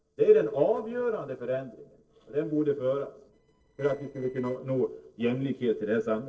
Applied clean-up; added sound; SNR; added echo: neural separator model SepFormer DNS4.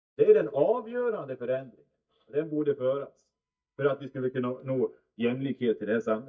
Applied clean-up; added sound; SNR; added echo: neural mask model DeepFilterNet 3.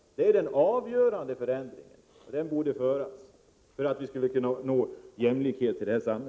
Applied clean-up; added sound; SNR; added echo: none; none; none; none.